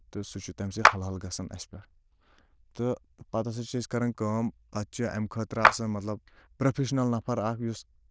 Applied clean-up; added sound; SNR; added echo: neural diffusion model UNIVERSE++.